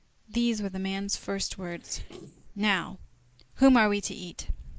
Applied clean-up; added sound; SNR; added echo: neural mask model Resemble Enhance denoiser.